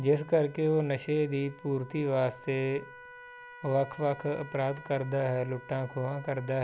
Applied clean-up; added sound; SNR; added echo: none; Trumpet; 19 dB; none.